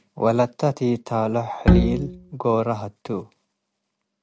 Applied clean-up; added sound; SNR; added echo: none; Bowed string instrument; -4 dB; none.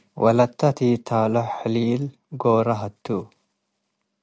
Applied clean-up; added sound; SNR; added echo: none; none; none; none.